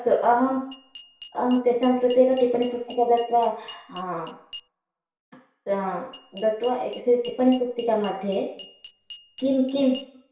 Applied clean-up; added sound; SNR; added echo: none; Glass; 16 dB; reverberation time 0.6 s.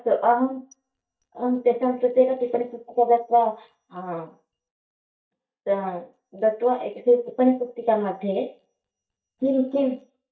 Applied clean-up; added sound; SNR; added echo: neural mask model DeepFilterNet 3.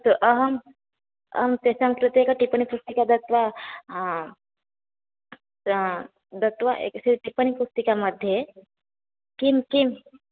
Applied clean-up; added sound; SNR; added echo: none; none; none; none.